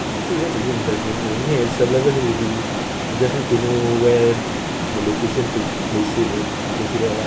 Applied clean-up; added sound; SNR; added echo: none; Water; 2 dB; none.